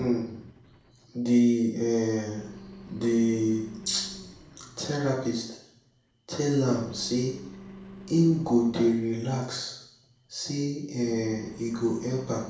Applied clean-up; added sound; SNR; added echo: none; Engine; 19 dB; reverberation time 0.6 s.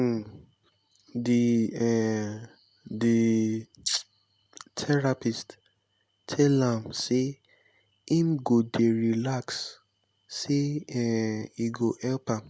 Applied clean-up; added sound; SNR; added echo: none; none; none; none.